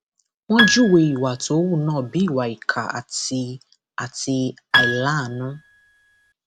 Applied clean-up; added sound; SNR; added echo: none; Piano; 3 dB; none.